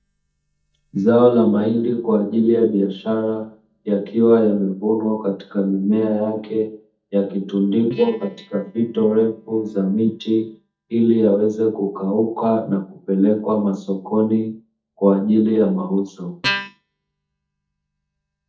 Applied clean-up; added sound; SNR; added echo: neural mask model DeepFilterNet 3.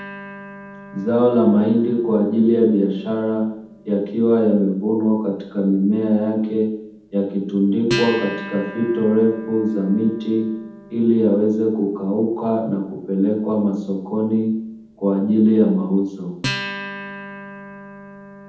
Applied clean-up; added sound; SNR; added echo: none; Acoustic guitar; 16 dB; reverberation time 0.8 s.